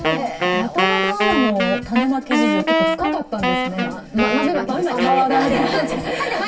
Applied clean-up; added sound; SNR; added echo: none; Wind instrument, woodwind instrument; 1 dB; reverberation time 0.2 s.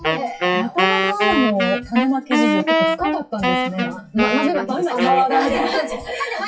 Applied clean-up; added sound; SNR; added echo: classical method WPE with log-MMSE.